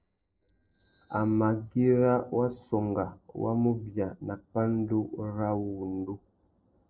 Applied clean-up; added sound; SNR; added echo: neural separator model SepFormer DNS4.